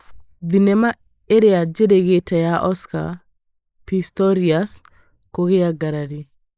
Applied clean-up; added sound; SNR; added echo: neural mask model Resemble Enhance denoiser.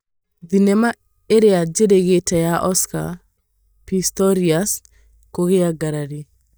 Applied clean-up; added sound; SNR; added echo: neural mask model DeepFilterNet 3.